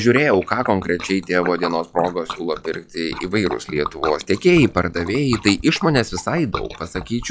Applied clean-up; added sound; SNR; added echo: classical method log-MMSE.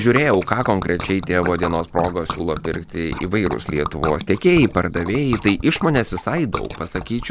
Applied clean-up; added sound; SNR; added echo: none; Liquid; 11 dB; none.